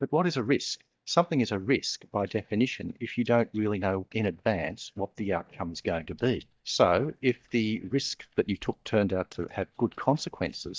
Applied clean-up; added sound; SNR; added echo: neural mask model DeepFilterNet 3.